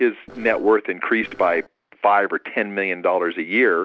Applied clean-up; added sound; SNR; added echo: neural separator model SepFormer DNS4.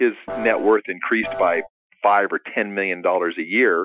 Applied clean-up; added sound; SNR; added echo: classical method Wiener filter.